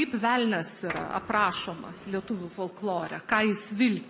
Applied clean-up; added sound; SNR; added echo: none; Printer; 15 dB; none.